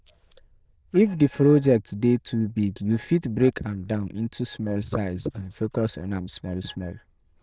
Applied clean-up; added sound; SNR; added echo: neural diffusion model UNIVERSE++.